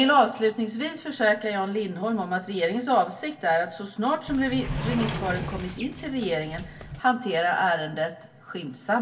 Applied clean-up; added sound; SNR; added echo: none; Sliding door; 7 dB; reverberation time 0.2 s.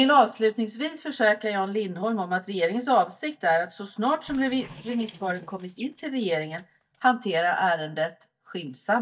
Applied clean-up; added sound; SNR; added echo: neural mask model DeepFilterNet 3.